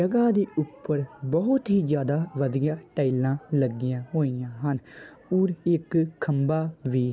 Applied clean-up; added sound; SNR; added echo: none; none; none; none.